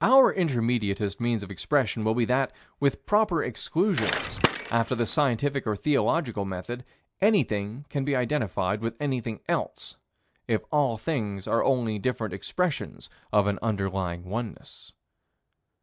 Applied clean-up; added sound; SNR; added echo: none; Bicycle; 4 dB; none.